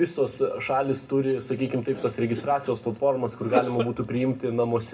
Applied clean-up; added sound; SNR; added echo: none; Cough; 8 dB; reverberation time 0.2 s.